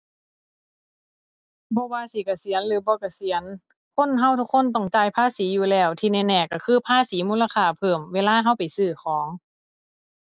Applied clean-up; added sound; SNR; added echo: none; none; none; none.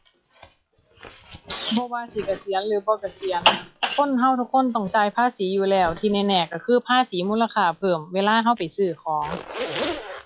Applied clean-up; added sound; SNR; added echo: classical method log-MMSE.